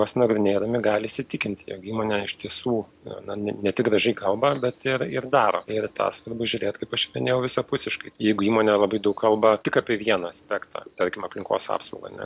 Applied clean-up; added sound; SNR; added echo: none; none; none; none.